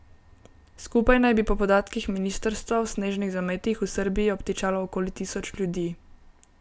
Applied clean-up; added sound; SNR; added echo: none; none; none; none.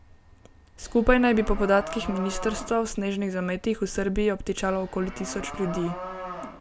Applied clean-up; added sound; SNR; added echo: none; Livestock, farm animals, working animals; 11 dB; none.